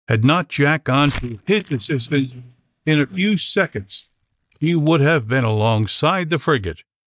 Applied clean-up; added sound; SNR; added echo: neural mask model DeepFilterNet 3.